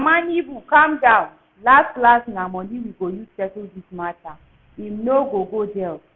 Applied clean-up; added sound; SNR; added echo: none; none; none; none.